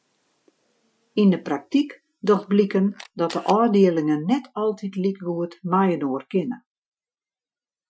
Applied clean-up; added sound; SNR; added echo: classical method Wiener filter.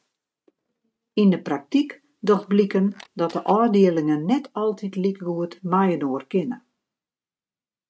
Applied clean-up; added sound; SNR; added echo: neural mask model RNNoise.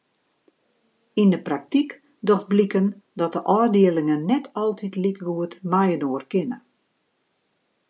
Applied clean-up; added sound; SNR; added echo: none; none; none; none.